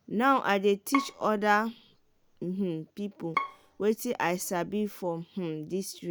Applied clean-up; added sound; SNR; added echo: none; Bowed string instrument; 9 dB; none.